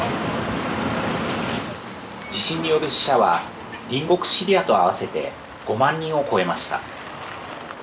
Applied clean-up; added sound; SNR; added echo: none; none; none; none.